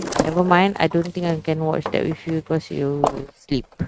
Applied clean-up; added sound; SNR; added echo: neural mask model RNNoise.